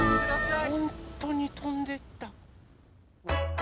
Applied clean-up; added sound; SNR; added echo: none; none; none; none.